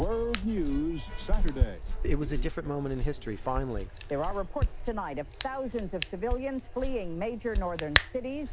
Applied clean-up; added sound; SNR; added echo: none; Hands; -2 dB; none.